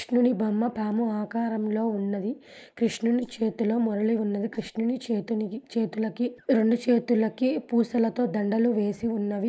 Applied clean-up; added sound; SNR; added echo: neural mask model Resemble Enhance denoiser.